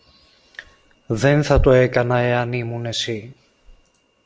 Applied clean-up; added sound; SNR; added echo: none; none; none; none.